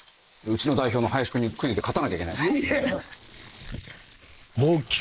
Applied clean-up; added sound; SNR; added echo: neural mask model Resemble Enhance denoiser.